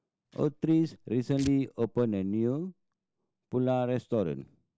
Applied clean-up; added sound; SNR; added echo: none; Tearing; 19 dB; none.